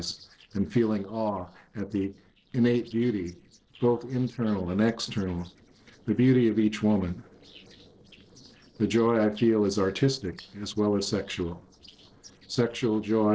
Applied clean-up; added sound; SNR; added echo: neural separator model SepFormer DNS4.